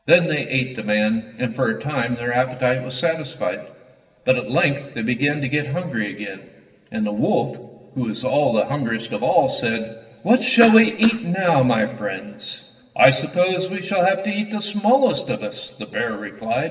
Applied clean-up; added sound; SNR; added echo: none; Cough; 10 dB; reverberation time 2.1 s.